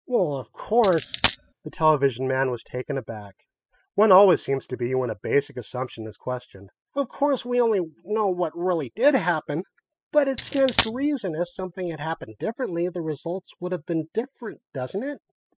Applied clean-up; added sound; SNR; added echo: classical method spectral subtraction.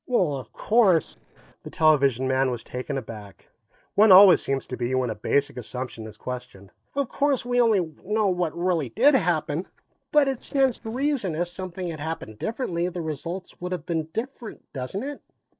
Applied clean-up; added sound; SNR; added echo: neural separator model SepFormer DNS4.